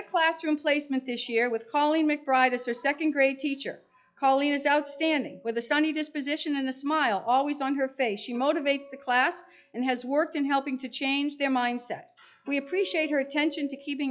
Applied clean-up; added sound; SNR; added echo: classical method log-MMSE.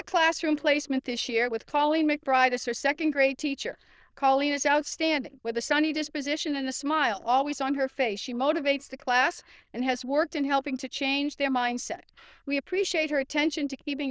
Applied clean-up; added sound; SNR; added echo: neural diffusion model UNIVERSE++.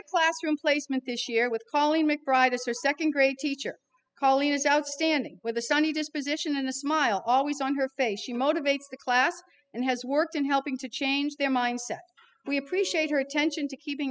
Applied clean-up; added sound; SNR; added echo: classical method spectral subtraction.